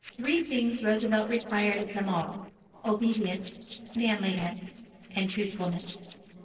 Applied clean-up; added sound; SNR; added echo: neural separator model SepFormer DNS4.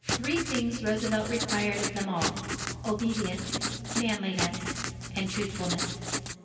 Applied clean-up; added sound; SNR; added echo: none; Writing; 2 dB; reverberation time 2.5 s.